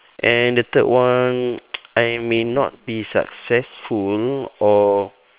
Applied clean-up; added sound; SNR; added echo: neural separator model SepFormer WHAM!.